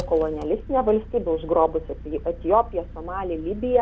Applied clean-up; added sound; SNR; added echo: none; Engine; 14 dB; none.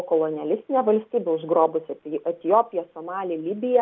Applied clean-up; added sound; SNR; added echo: none; none; none; none.